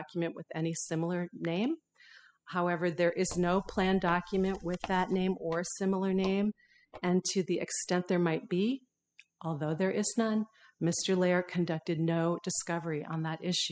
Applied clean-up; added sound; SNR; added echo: classical method spectral subtraction.